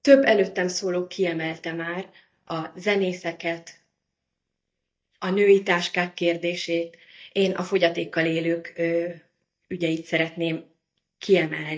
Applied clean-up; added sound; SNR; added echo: neural mask model DeepFilterNet 3.